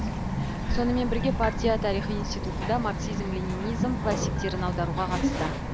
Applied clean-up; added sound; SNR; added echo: none; Bird vocalization, bird call, bird song; -1 dB; none.